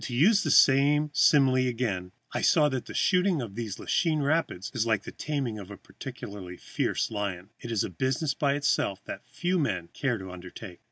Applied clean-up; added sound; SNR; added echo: none; none; none; none.